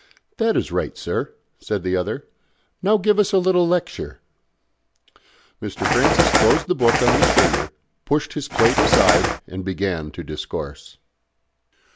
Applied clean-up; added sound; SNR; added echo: none; Bird; -4 dB; none.